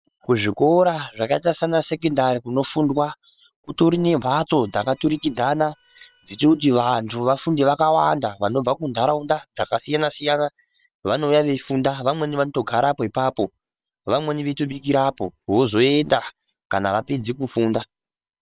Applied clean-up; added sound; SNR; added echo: neural separator model SepFormer WHAM!.